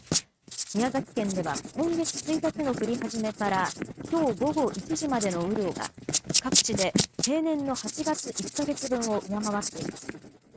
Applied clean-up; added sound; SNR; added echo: neural mask model RNNoise.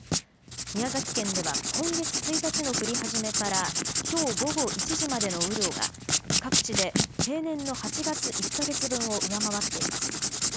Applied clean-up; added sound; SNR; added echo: none; Writing; -3 dB; none.